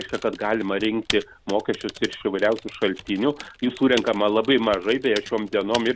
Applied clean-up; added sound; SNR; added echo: none; Typing; 15 dB; none.